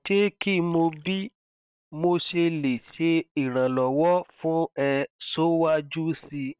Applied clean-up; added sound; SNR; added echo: neural separator model SepFormer WHAM!.